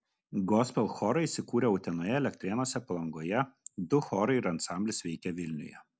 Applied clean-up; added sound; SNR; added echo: none; none; none; none.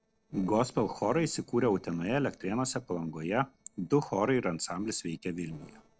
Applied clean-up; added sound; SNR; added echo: neural separator model SepFormer DNS4.